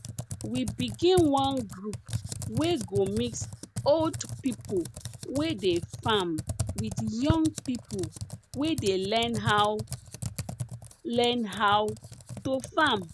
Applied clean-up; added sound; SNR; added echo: none; Computer keyboard; 8 dB; none.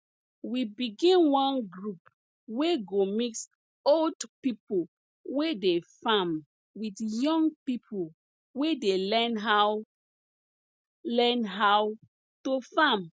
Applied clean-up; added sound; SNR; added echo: none; none; none; none.